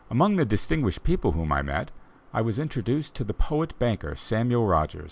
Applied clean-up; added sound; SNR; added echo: none; none; none; none.